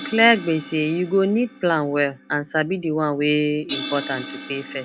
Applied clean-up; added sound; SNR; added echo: none; Crash cymbal; 13 dB; none.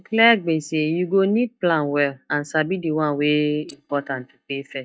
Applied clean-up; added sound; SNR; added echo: neural mask model DeepFilterNet 3.